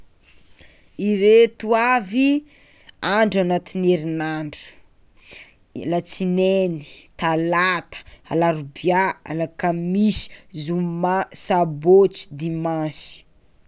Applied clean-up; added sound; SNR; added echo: none; none; none; none.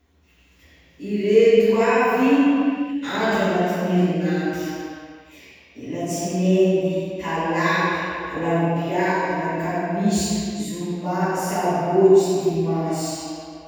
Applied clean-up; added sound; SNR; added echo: none; none; none; reverberation time 2.1 s.